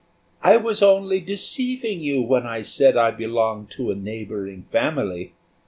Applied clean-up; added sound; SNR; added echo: none; none; none; none.